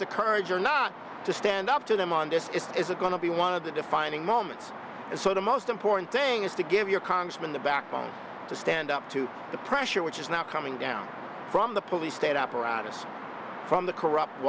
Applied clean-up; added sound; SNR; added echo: none; none; none; none.